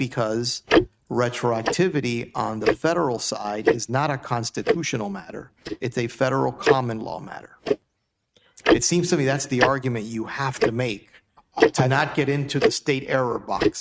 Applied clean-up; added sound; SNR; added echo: neural mask model RNNoise.